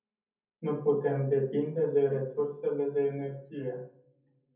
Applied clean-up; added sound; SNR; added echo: none; none; none; reverberation time 0.7 s.